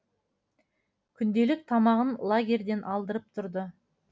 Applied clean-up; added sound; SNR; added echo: none; none; none; none.